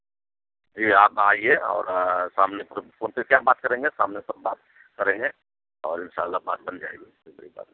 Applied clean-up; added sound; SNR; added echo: none; none; none; none.